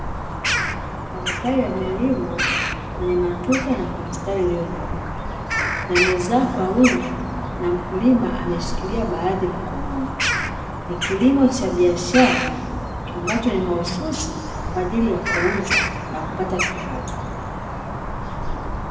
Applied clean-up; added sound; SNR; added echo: none; Bird vocalization, bird call, bird song; 3 dB; reverberation time 2.0 s.